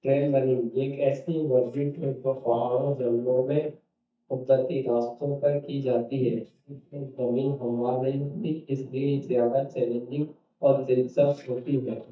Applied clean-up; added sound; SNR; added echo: neural mask model DeepFilterNet 3.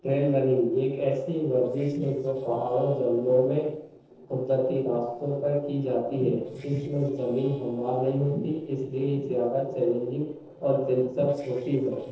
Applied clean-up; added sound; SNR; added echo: neural separator model SepFormer DNS4.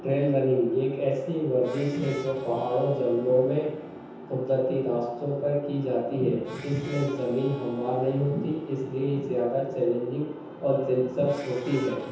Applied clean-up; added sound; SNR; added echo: none; Harmonica; 20 dB; reverberation time 0.9 s.